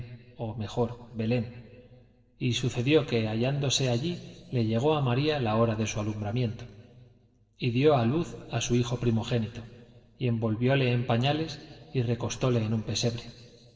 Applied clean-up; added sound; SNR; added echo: none; none; none; reverberation time 2.0 s.